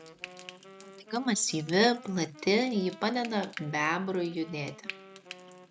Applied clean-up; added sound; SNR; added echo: none; Frying (food) + Wind instrument, woodwind instrument; 17 dB; none.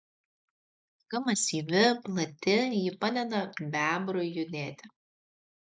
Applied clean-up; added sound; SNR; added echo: neural mask model Resemble Enhance denoiser.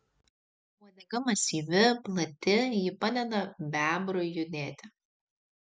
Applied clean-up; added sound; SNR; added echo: none; none; none; none.